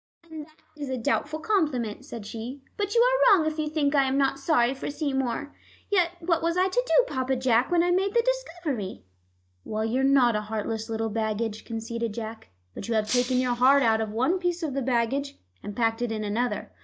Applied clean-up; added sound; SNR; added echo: neural mask model DeepFilterNet 3.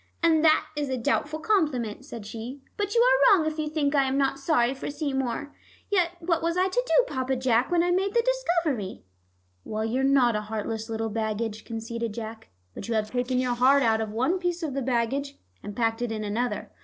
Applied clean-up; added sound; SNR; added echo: neural separator model SepFormer DNS4.